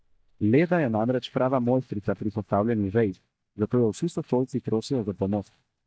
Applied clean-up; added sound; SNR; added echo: neural mask model DeepFilterNet 3.